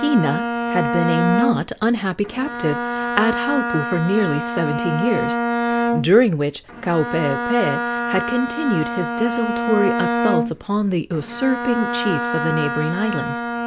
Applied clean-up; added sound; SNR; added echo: none; Bowed string instrument; 2 dB; none.